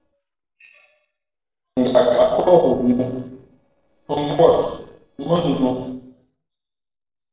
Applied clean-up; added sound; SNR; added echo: neural separator model SepFormer DNS4.